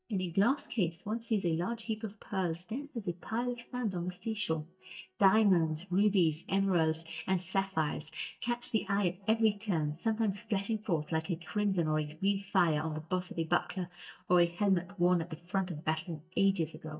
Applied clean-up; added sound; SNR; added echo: neural mask model DeepFilterNet 3.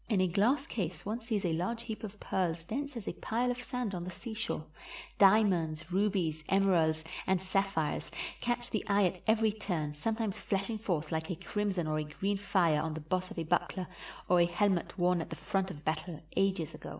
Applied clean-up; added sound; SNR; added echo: none; none; none; none.